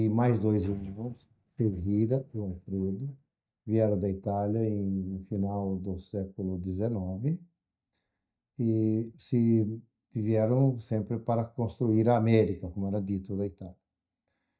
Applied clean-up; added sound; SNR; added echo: neural mask model DeepFilterNet 3.